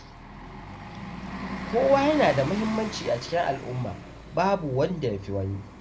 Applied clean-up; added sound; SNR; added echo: none; Bus; 10 dB; none.